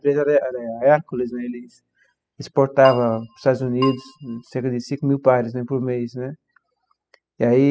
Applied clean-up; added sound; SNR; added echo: classical method spectral subtraction.